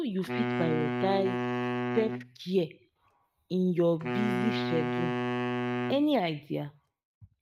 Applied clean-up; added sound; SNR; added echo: neural mask model RNNoise.